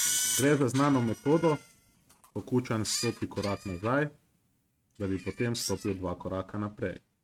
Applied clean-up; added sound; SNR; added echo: neural mask model RNNoise.